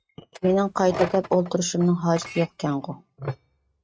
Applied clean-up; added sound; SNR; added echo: neural mask model RNNoise.